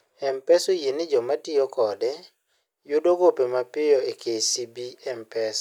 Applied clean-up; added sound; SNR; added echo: none; none; none; none.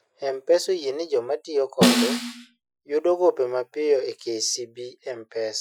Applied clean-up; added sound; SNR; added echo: classical method Wiener filter.